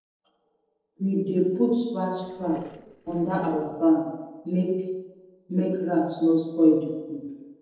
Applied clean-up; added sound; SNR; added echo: neural separator model SepFormer DNS4.